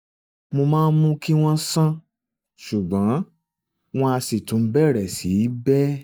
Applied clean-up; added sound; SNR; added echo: neural mask model DeepFilterNet 3.